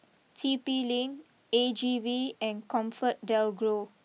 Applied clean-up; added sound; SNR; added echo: none; none; none; none.